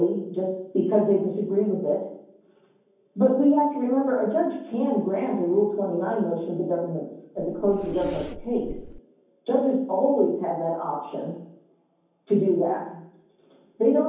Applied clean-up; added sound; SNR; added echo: none; Zipper (clothing); 12 dB; reverberation time 0.9 s.